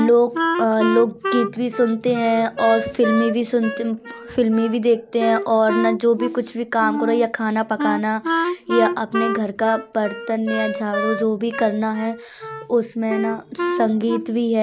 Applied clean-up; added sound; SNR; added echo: none; Wind instrument, woodwind instrument; 6 dB; none.